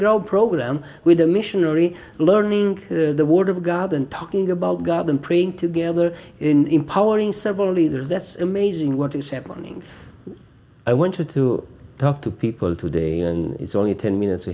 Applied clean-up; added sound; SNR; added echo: none; none; none; reverberation time 0.7 s.